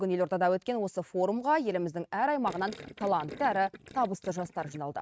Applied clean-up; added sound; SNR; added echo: neural mask model RNNoise.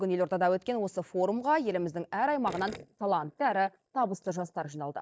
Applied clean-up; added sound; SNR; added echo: neural mask model DeepFilterNet 3.